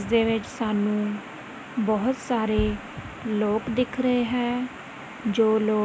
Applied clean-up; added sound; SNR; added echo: none; Bass drum; 13 dB; none.